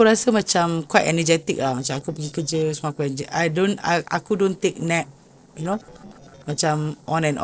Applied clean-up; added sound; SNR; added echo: neural separator model SepFormer DNS4.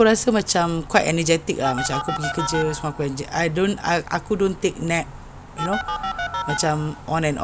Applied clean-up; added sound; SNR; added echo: none; Telephone; 10 dB; none.